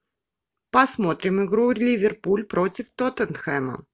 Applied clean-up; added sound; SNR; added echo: none; none; none; none.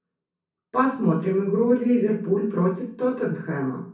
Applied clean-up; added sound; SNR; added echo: none; none; none; reverberation time 0.6 s.